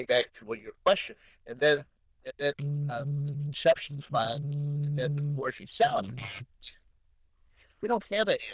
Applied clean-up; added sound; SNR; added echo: neural diffusion model UNIVERSE++.